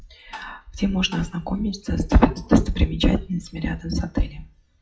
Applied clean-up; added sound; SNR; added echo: classical method WPE with log-MMSE.